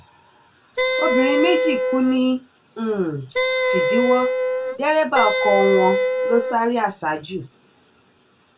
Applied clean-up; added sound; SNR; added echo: none; Wind instrument, woodwind instrument; -2 dB; reverberation time 0.2 s.